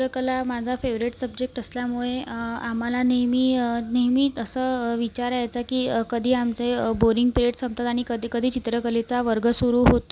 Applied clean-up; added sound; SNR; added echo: none; none; none; none.